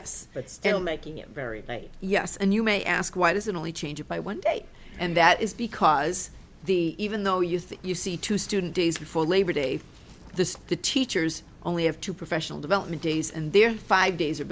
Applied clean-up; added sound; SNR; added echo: none; none; none; none.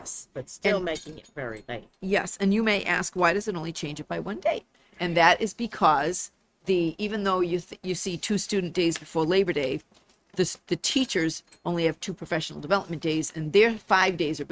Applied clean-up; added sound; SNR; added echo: neural mask model RNNoise.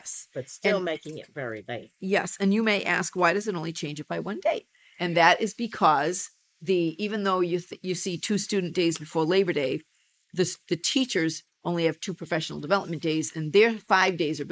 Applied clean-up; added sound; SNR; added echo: neural mask model Resemble Enhance denoiser.